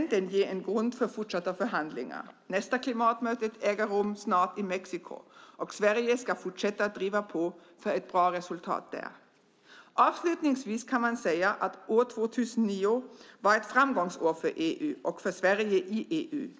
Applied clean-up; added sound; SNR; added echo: none; none; none; none.